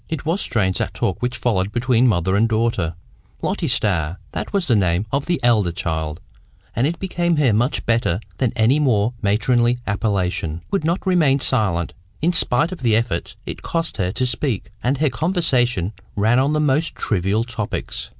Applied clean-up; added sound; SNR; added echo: none; none; none; none.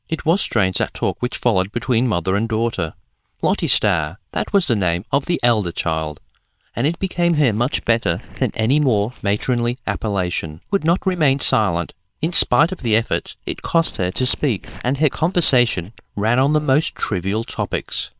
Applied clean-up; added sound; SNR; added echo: neural separator model SepFormer WHAM!.